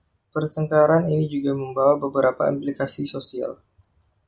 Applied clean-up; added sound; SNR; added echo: none; none; none; none.